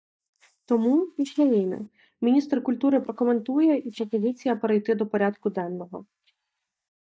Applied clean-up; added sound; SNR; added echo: neural mask model DeepFilterNet 3.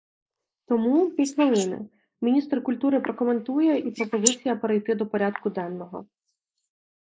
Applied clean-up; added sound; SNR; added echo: neural mask model Resemble Enhance denoiser.